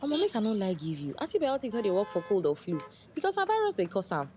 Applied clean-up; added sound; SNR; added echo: none; Motor vehicle (road); 18 dB; none.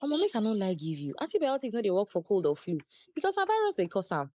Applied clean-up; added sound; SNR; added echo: neural mask model Resemble Enhance denoiser.